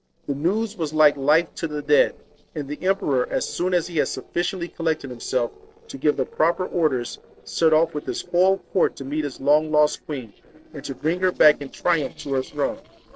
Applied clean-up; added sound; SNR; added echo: neural separator model SepFormer DNS4.